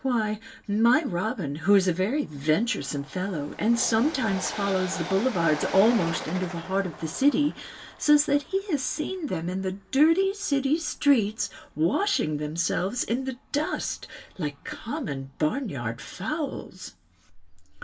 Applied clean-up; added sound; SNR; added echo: none; Train; 16 dB; reverberation time 0.1 s.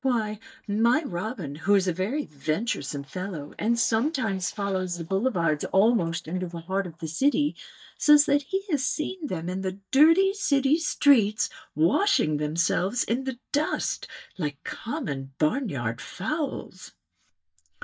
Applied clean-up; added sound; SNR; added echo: neural mask model DeepFilterNet 3.